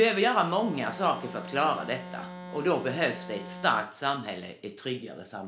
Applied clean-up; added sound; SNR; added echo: none; Organ; 12 dB; reverberation time 0.4 s.